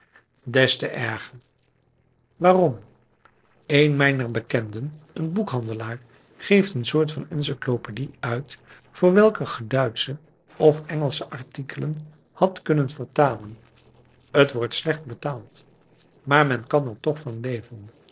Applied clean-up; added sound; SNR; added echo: neural separator model SepFormer DNS4.